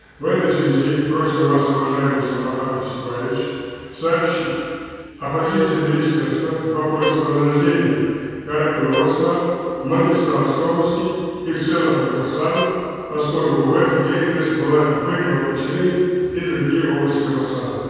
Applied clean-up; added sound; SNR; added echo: none; Bowed string instrument; 12 dB; reverberation time 2.1 s.